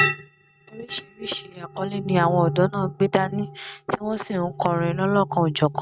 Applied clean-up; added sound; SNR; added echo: neural mask model RNNoise.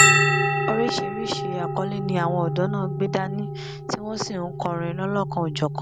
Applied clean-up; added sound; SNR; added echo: none; Bell; -3 dB; none.